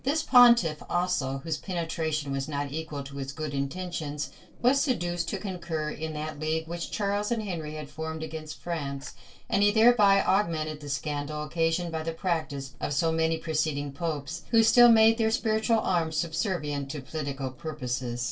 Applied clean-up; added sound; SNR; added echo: neural separator model SepFormer DNS4.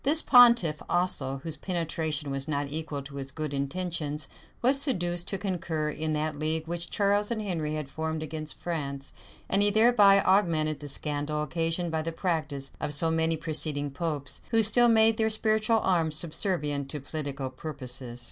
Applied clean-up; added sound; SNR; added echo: none; none; none; none.